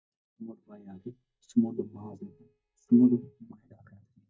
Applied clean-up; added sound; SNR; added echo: neural mask model DeepFilterNet 3.